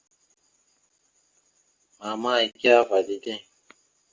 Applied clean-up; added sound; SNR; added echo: none; none; none; none.